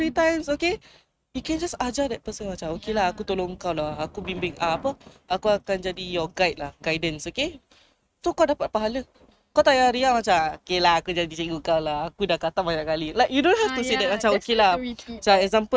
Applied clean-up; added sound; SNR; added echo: neural mask model RNNoise.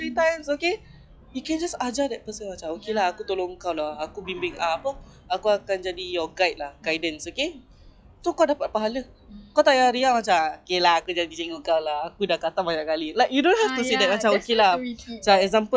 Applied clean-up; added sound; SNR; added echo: classical method log-MMSE.